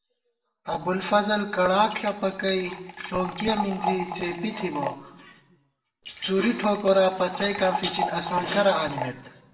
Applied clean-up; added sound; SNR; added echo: none; Liquid; 9 dB; reverberation time 0.7 s.